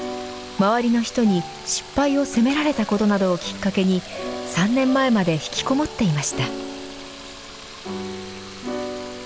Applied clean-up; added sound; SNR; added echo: none; Fill (with liquid); 16 dB; none.